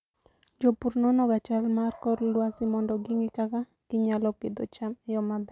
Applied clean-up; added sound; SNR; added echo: none; none; none; none.